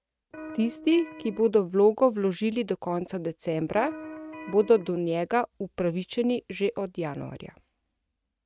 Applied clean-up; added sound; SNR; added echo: neural mask model RNNoise.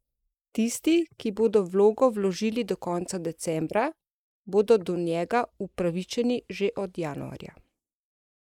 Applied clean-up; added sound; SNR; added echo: neural mask model Resemble Enhance denoiser.